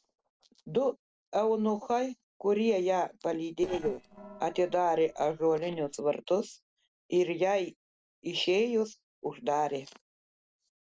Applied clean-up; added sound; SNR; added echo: neural separator model SepFormer DNS4.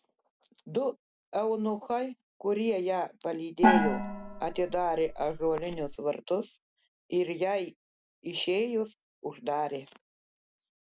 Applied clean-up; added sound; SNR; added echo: none; Gong; -3 dB; none.